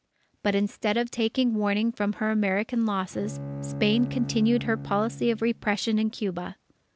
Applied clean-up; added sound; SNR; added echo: none; Bowed string instrument; 10 dB; none.